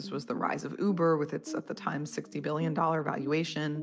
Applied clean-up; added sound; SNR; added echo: none; none; none; none.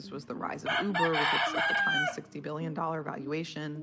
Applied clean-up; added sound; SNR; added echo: none; Chicken, rooster; -3 dB; none.